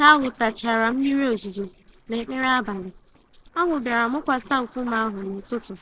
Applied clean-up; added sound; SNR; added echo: neural separator model SepFormer DNS4.